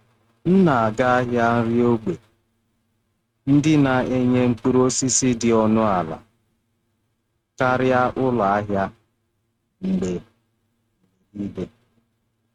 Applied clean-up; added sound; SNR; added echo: neural mask model RNNoise.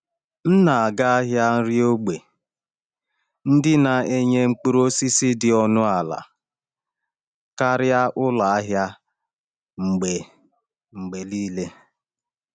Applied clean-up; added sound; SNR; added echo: none; none; none; none.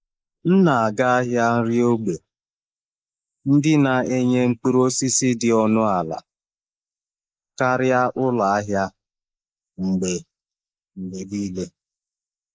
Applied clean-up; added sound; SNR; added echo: neural mask model Resemble Enhance denoiser.